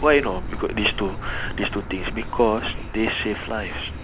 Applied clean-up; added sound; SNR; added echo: none; Car; 7 dB; none.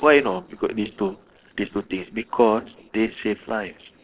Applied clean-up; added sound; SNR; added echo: neural separator model SepFormer DNS4.